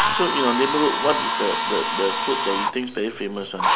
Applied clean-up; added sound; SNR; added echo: none; Drill; -1 dB; none.